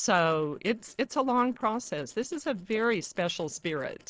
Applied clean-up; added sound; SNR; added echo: neural separator model SepFormer DNS4.